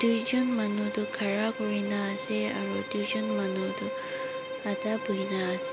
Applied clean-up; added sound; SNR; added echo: none; Bowed string instrument; 6 dB; none.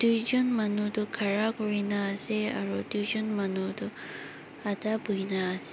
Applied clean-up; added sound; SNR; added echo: none; none; none; none.